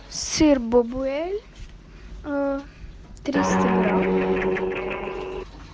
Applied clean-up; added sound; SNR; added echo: none; Guitar; -4 dB; none.